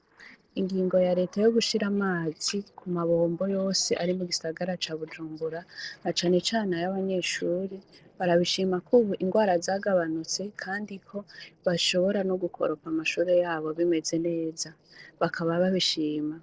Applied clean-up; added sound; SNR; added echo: neural separator model SepFormer DNS4.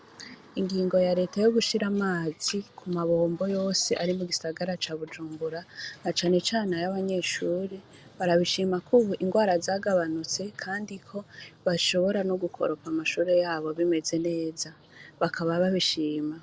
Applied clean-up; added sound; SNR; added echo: none; none; none; none.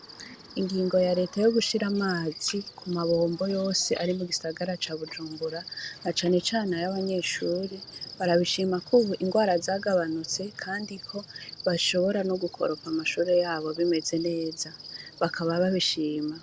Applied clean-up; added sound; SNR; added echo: none; Cricket; 18 dB; none.